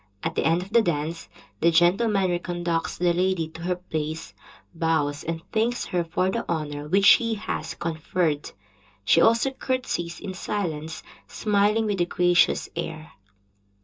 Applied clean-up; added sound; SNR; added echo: none; none; none; reverberation time 0.2 s.